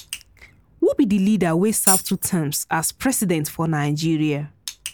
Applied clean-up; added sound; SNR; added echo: none; Tambourine; 1 dB; none.